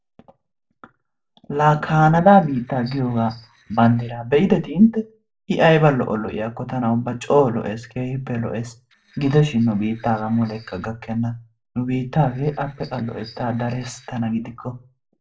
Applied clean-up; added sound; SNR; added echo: neural separator model SepFormer DNS4.